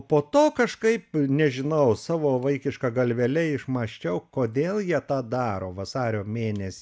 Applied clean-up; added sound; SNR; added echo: none; none; none; none.